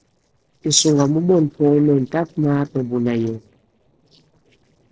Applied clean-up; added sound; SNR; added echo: neural separator model SepFormer DNS4.